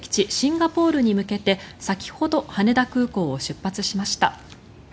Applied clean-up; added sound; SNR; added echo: none; none; none; none.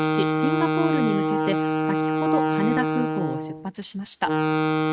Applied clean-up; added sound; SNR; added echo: neural mask model RNNoise.